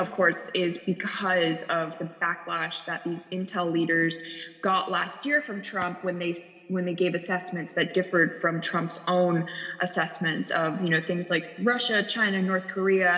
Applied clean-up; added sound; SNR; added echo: none; none; none; reverberation time 1.7 s.